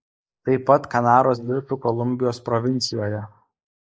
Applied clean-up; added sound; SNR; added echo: neural mask model Resemble Enhance denoiser.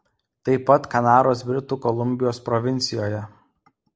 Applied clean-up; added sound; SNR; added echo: none; none; none; none.